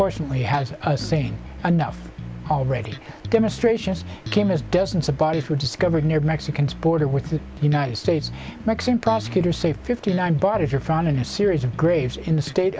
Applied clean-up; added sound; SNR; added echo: none; Bass guitar; 13 dB; none.